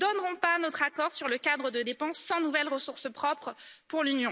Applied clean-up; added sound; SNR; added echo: none; none; none; none.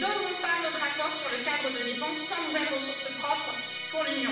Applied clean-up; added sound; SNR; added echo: none; Musical instrument; 4 dB; reverberation time 0.7 s.